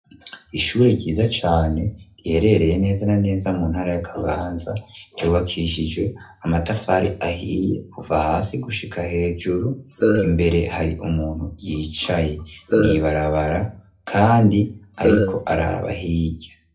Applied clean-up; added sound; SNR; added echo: none; Burping, eructation; -2 dB; reverberation time 0.3 s.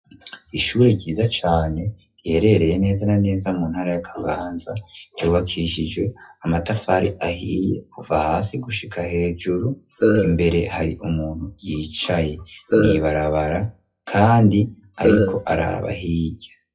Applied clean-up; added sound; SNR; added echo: classical method WPE with log-MMSE.